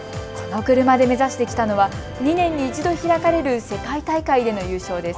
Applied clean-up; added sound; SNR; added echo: none; none; none; none.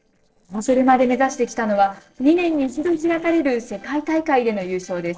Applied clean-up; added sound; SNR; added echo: neural separator model SepFormer DNS4.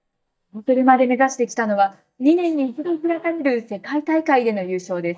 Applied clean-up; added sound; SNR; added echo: neural mask model DeepFilterNet 3.